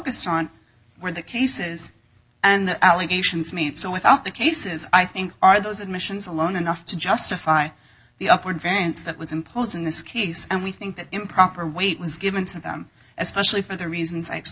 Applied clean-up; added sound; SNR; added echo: none; none; none; none.